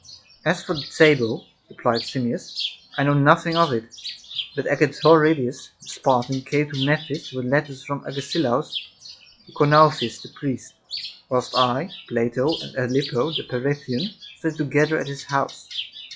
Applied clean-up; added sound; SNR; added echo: classical method log-MMSE.